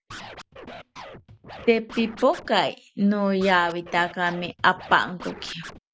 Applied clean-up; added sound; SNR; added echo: none; Scratching (performance technique); 17 dB; none.